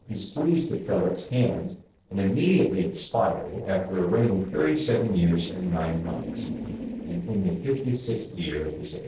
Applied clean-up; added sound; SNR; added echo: neural separator model SepFormer DNS4.